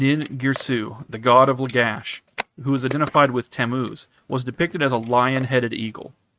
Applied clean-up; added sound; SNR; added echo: neural mask model RNNoise.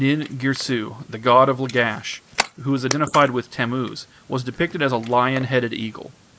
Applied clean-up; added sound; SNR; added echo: neural mask model Resemble Enhance denoiser.